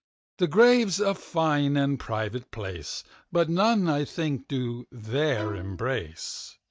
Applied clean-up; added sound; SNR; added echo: neural mask model DeepFilterNet 3.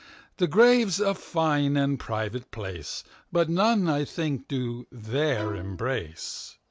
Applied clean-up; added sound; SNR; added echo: none; Bowed string instrument; 15 dB; none.